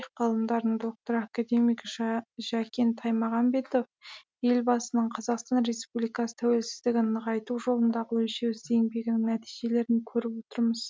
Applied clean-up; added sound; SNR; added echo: none; none; none; none.